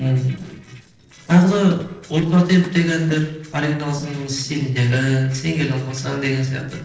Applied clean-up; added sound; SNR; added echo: neural separator model SepFormer DNS4.